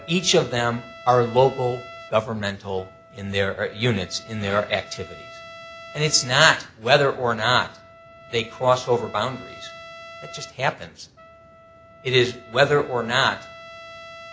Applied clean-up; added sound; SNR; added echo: none; Trumpet; 20 dB; none.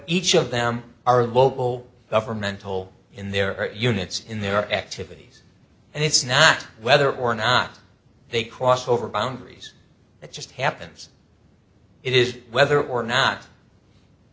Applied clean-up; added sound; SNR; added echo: none; none; none; none.